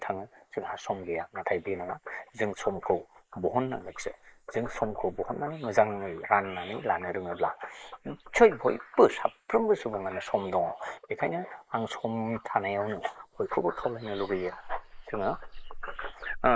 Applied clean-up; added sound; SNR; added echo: neural mask model Resemble Enhance denoiser.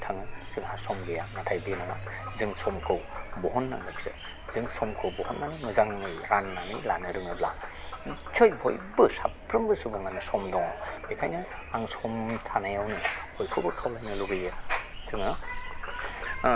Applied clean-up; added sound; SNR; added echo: none; Frog; 9 dB; none.